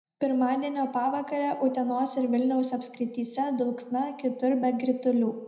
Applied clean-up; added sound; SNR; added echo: none; none; none; reverberation time 0.7 s.